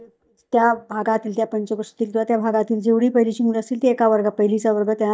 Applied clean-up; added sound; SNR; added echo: neural mask model DeepFilterNet 3.